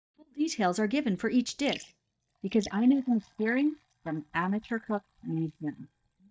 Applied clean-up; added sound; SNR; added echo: neural mask model DeepFilterNet 3.